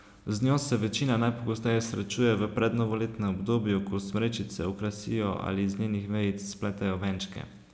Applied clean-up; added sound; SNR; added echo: none; none; none; none.